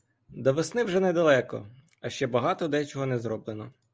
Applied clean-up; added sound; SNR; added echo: none; none; none; none.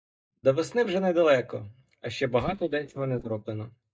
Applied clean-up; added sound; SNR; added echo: neural mask model DeepFilterNet 3.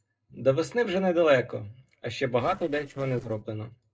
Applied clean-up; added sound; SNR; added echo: neural separator model SepFormer DNS4.